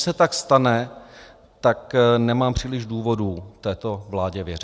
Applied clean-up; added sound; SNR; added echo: none; none; none; none.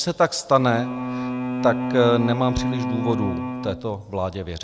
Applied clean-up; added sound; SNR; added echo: none; Bowed string instrument; 4 dB; none.